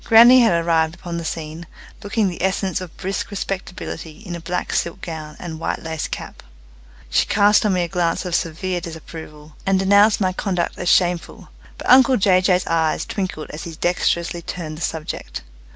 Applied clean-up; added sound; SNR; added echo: none; none; none; none.